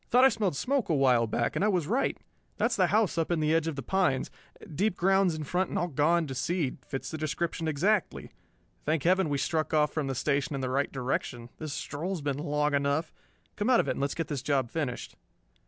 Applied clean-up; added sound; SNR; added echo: none; none; none; none.